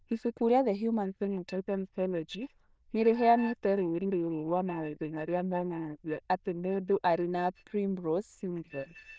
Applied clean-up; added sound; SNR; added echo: neural diffusion model UNIVERSE++.